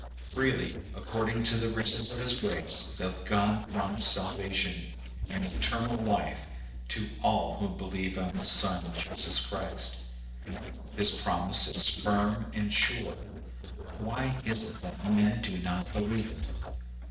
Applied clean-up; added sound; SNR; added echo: neural separator model SepFormer DNS4.